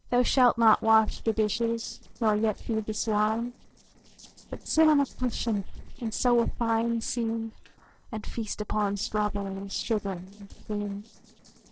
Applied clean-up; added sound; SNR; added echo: neural separator model SepFormer DNS4.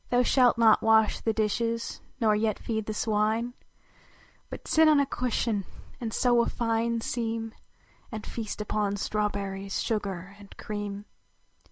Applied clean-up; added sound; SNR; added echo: none; none; none; none.